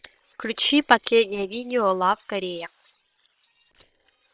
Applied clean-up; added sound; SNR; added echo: neural separator model SepFormer WHAM!.